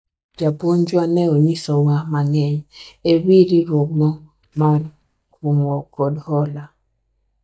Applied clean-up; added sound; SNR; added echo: neural mask model DeepFilterNet 3.